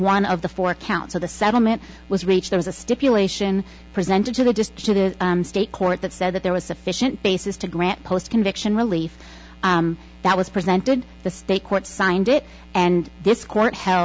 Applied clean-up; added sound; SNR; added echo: none; none; none; none.